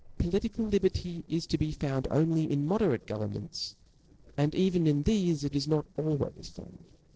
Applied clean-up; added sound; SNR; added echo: neural separator model SepFormer DNS4.